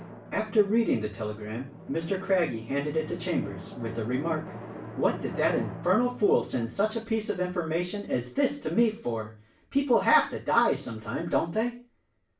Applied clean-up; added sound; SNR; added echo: none; Drum; 15 dB; reverberation time 0.3 s.